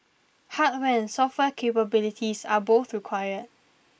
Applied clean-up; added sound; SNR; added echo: neural mask model Resemble Enhance denoiser.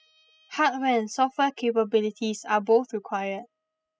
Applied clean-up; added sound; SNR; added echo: classical method spectral subtraction.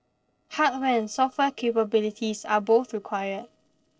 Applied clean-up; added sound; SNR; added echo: neural separator model SepFormer DNS4.